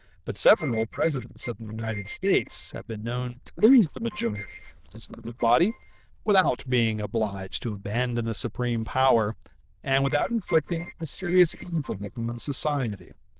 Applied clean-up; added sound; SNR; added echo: neural diffusion model UNIVERSE++.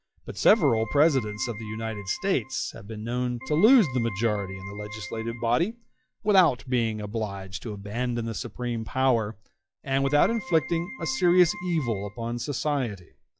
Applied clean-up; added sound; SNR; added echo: classical method log-MMSE.